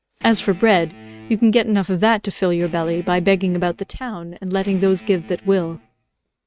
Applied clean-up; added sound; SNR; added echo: neural mask model RNNoise.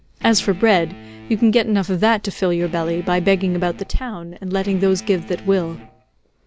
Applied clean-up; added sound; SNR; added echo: none; Guitar; 20 dB; none.